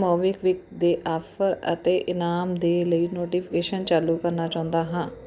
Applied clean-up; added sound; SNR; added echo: none; none; none; none.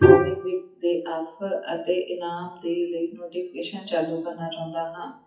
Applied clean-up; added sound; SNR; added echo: classical method WPE with log-MMSE.